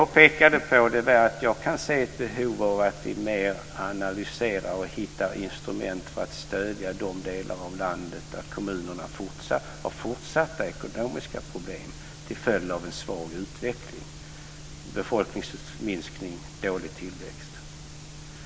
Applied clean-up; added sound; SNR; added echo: none; none; none; none.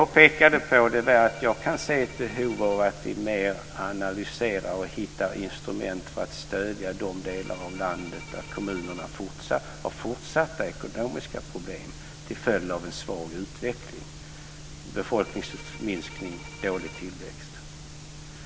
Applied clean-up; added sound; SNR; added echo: none; Bowed string instrument; 20 dB; none.